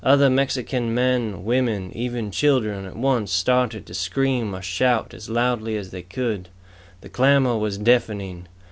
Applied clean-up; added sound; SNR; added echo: none; none; none; none.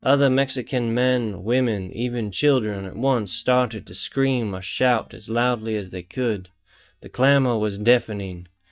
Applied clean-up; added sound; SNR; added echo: neural mask model DeepFilterNet 3.